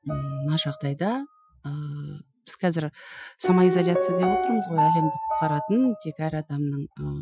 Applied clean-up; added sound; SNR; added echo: classical method Wiener filter.